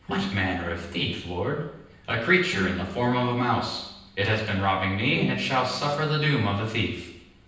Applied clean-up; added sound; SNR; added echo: none; Bowed string instrument; 12 dB; reverberation time 0.9 s.